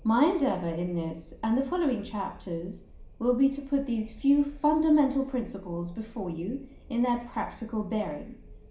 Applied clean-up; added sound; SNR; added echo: none; Wind; 19 dB; reverberation time 0.5 s.